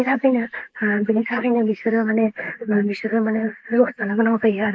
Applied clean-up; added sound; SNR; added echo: neural mask model Resemble Enhance denoiser.